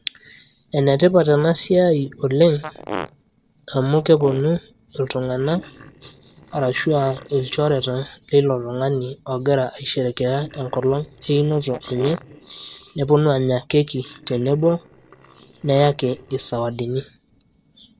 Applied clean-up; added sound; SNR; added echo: neural separator model SepFormer DNS4.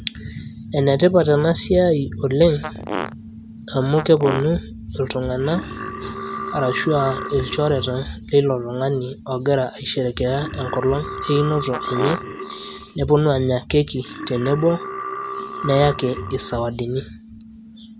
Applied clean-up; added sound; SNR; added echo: none; Fart + Burping, eructation; 10 dB; none.